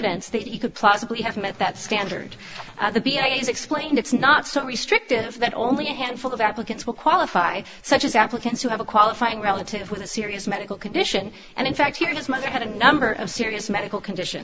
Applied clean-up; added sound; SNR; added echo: none; none; none; none.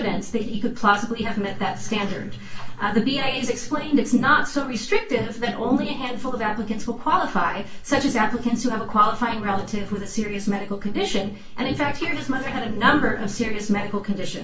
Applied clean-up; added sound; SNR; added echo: none; none; none; reverberation time 0.3 s.